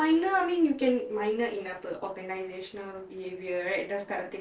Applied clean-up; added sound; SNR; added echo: neural separator model SepFormer DNS4.